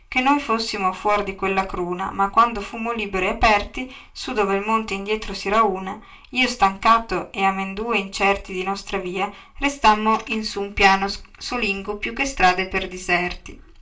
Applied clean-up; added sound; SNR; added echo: none; none; none; reverberation time 0.2 s.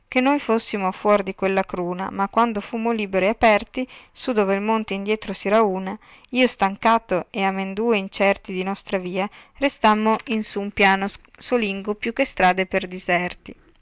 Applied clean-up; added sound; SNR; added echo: none; none; none; none.